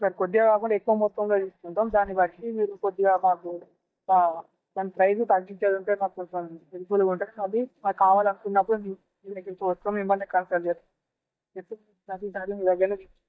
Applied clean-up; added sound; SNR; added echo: neural mask model DeepFilterNet 3.